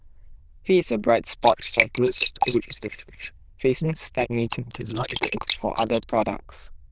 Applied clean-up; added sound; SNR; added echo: neural diffusion model UNIVERSE++.